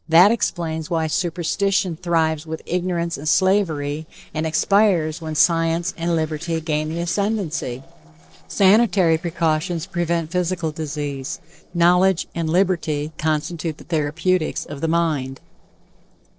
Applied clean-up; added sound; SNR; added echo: neural separator model SepFormer DNS4.